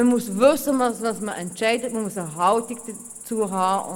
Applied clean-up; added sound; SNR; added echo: none; Cricket; 17 dB; none.